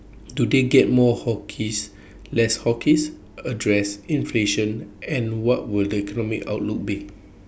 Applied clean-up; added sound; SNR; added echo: none; none; none; none.